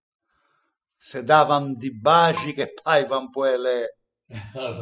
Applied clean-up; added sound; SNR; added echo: classical method spectral subtraction.